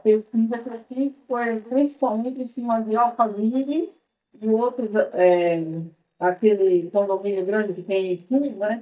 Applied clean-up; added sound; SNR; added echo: neural mask model DeepFilterNet 3.